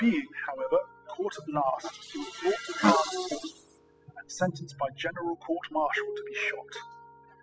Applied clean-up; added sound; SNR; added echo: classical method spectral subtraction.